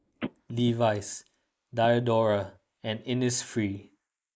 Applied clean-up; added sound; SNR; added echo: neural mask model Resemble Enhance denoiser.